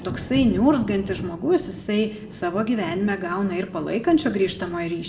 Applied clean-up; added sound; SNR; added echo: none; Thunder; 13 dB; reverberation time 0.7 s.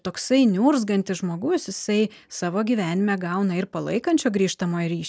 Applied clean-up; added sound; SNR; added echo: none; none; none; none.